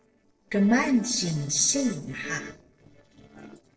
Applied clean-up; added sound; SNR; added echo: neural separator model SepFormer DNS4.